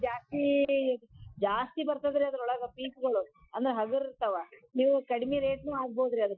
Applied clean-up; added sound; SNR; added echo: classical method Wiener filter.